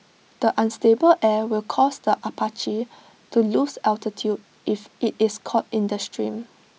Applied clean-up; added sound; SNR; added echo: none; none; none; none.